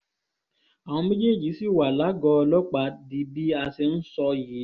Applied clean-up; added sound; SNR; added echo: none; none; none; none.